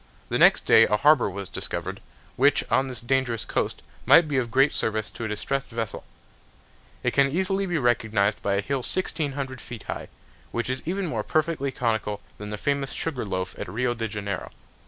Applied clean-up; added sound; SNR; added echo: none; none; none; none.